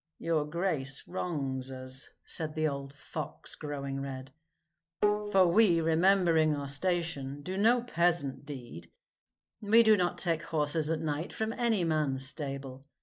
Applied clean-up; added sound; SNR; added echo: neural separator model SepFormer DNS4.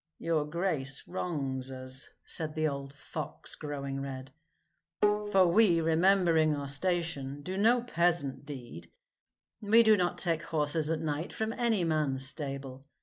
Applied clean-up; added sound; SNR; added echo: none; Bowed string instrument; 6 dB; none.